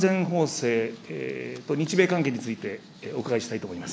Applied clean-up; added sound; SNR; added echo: none; none; none; none.